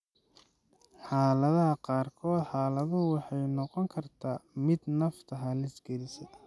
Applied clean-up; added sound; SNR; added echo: none; none; none; none.